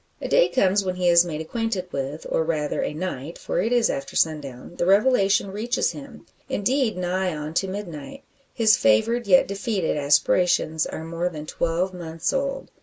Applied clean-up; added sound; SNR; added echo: none; none; none; none.